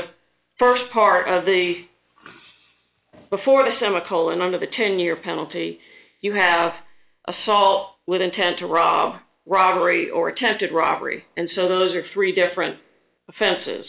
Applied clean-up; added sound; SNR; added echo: none; none; none; none.